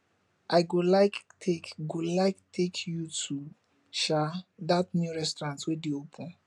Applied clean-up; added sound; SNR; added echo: none; none; none; none.